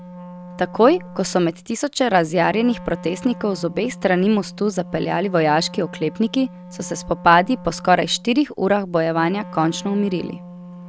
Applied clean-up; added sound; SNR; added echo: none; Wind instrument, woodwind instrument; 17 dB; none.